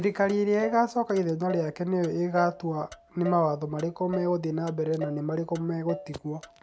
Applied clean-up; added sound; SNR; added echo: none; Motor vehicle (road); 14 dB; none.